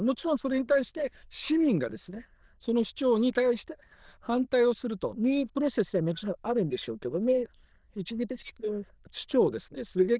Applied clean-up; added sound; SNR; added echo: neural diffusion model UNIVERSE++.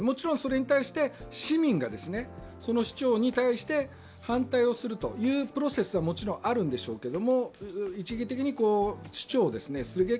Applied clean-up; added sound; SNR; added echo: none; none; none; none.